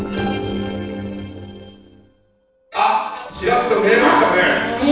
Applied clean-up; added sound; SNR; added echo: neural separator model SepFormer DNS4.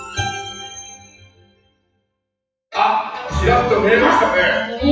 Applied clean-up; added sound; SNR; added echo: classical method WPE with log-MMSE.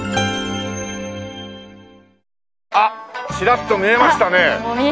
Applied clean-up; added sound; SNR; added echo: none; none; none; none.